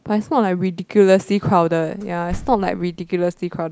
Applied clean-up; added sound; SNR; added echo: none; Slam; 16 dB; none.